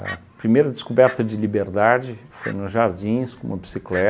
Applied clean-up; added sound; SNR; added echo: none; Fowl; 18 dB; none.